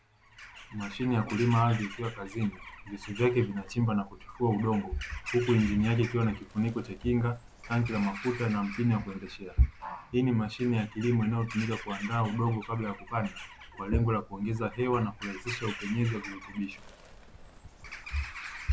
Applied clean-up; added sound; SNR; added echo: none; Bird vocalization, bird call, bird song / Crow; 15 dB; none.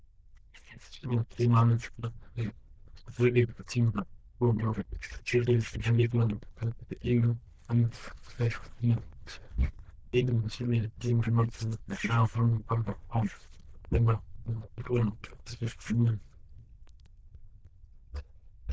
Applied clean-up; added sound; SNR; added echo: neural diffusion model UNIVERSE++.